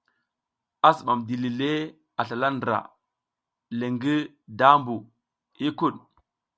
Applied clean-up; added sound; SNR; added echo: none; none; none; none.